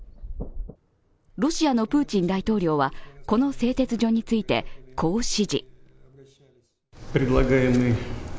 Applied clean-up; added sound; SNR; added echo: none; none; none; none.